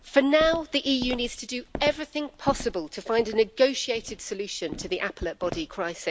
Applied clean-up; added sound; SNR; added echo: none; Walk, footsteps; 14 dB; none.